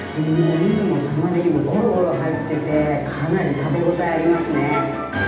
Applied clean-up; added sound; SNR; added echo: none; none; none; reverberation time 0.8 s.